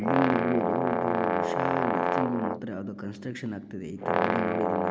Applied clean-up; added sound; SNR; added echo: none; Brass instrument; -3 dB; none.